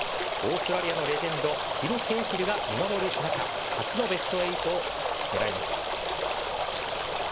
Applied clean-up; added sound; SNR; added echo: none; Stream; -2 dB; none.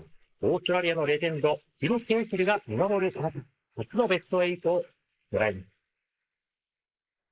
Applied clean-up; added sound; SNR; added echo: neural mask model Resemble Enhance denoiser.